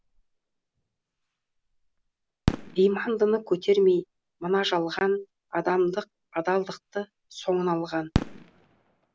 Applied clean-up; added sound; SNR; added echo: none; Fireworks; 10 dB; none.